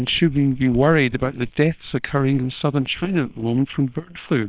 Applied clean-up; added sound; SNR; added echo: neural separator model SepFormer WHAM!.